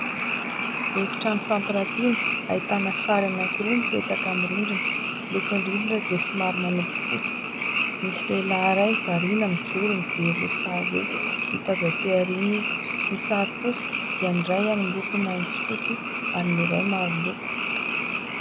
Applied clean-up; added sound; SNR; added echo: none; Frog; 1 dB; none.